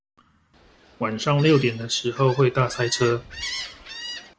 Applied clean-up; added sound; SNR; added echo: none; Gull, seagull; 14 dB; none.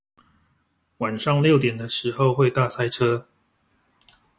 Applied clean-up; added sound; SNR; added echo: none; none; none; none.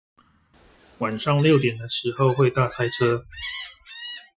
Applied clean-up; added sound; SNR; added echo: classical method Wiener filter.